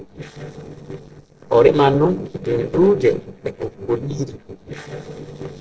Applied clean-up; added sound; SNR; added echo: neural separator model SepFormer DNS4.